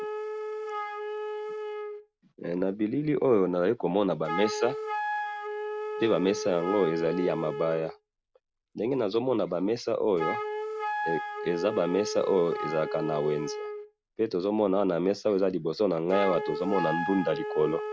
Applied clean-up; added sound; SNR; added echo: none; Wind instrument, woodwind instrument; 7 dB; none.